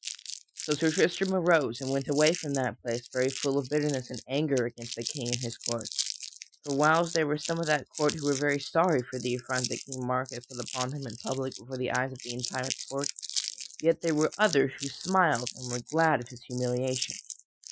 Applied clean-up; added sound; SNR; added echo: classical method Wiener filter.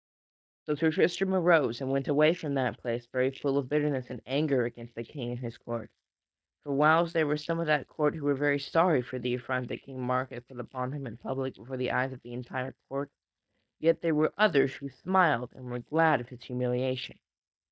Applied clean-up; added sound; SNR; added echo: neural mask model DeepFilterNet 3.